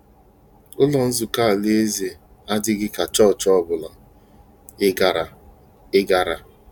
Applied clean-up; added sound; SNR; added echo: none; none; none; none.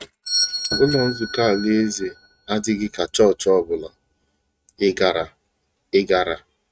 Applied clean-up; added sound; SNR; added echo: neural mask model RNNoise.